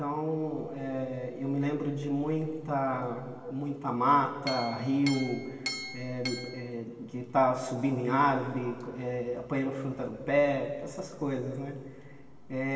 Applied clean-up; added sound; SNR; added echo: none; Chink, clink; 9 dB; reverberation time 2.1 s.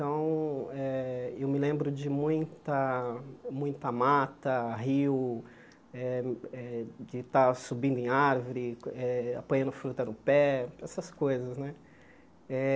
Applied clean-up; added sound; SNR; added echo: none; none; none; none.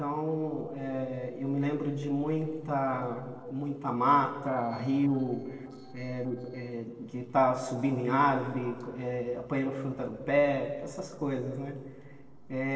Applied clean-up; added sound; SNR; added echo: neural separator model SepFormer DNS4.